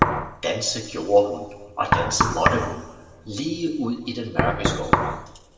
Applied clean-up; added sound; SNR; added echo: none; Knock; 0 dB; reverberation time 1.7 s.